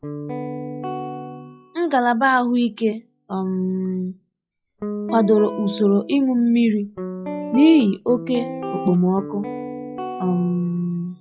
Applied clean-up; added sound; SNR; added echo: classical method log-MMSE.